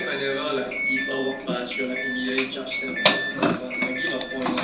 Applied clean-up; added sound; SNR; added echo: none; Doorbell; -2 dB; reverberation time 0.3 s.